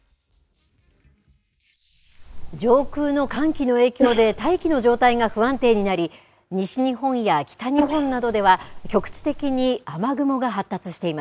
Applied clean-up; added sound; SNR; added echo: neural mask model Resemble Enhance denoiser.